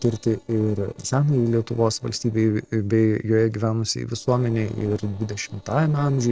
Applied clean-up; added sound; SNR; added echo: neural separator model SepFormer DNS4.